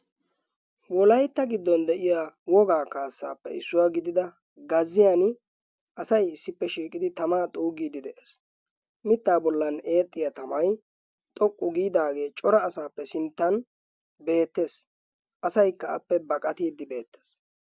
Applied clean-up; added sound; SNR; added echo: none; none; none; none.